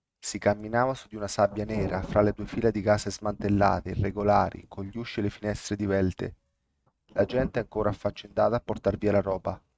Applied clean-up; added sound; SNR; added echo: neural mask model RNNoise.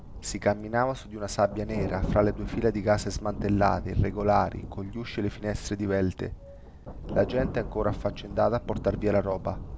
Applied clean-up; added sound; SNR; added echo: none; Thunder; 9 dB; none.